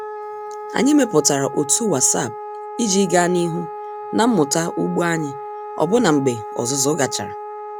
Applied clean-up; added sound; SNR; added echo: none; Wind instrument, woodwind instrument; 11 dB; none.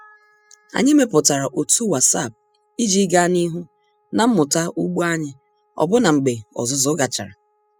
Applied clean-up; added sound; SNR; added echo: classical method spectral subtraction.